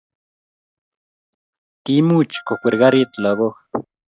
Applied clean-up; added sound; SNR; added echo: neural mask model RNNoise.